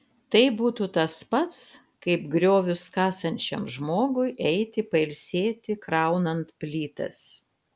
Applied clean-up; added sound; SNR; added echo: none; none; none; none.